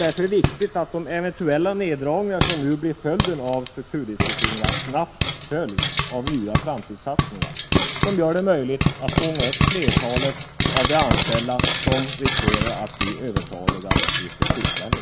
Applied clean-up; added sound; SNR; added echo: none; Frying (food); -2 dB; none.